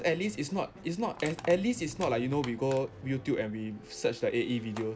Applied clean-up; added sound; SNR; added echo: none; Squeak + Crushing; 16 dB; none.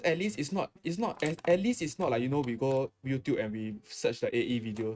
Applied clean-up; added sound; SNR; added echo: neural mask model RNNoise.